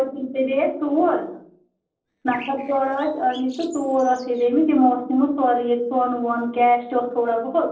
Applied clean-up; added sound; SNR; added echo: neural separator model SepFormer DNS4.